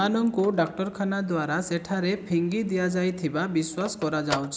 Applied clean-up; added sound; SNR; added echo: none; Telephone; 16 dB; none.